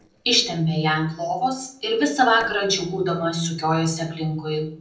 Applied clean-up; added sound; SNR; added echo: neural separator model SepFormer DNS4.